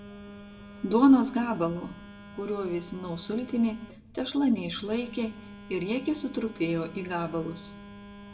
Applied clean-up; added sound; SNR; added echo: none; Telephone; 17 dB; reverberation time 0.6 s.